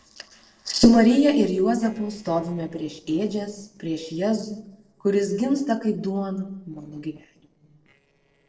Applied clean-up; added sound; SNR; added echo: neural separator model SepFormer DNS4.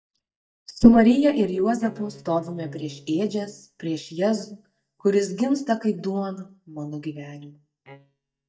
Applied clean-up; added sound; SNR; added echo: neural mask model DeepFilterNet 3.